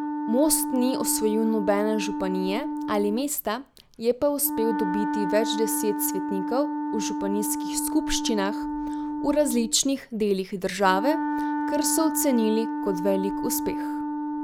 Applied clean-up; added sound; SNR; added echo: none; Wind instrument, woodwind instrument; 3 dB; none.